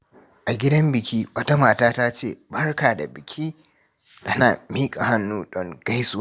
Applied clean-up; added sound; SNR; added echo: none; none; none; none.